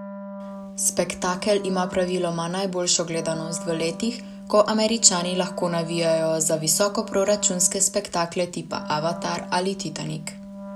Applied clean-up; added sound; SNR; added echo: none; Wind instrument, woodwind instrument; 12 dB; none.